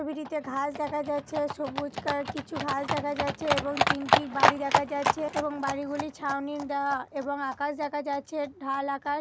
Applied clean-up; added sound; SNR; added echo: none; Livestock, farm animals, working animals; 0 dB; none.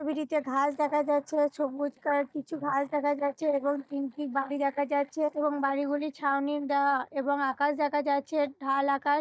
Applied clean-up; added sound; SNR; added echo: neural mask model DeepFilterNet 3.